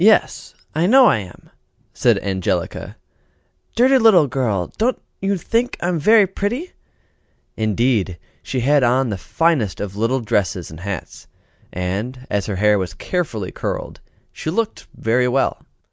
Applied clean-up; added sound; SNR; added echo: none; none; none; none.